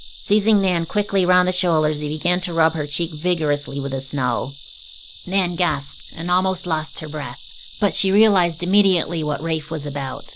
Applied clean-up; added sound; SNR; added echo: none; Insect; 11 dB; none.